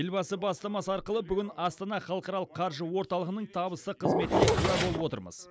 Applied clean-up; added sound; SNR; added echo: none; Glass + Drawer open or close; -5 dB; none.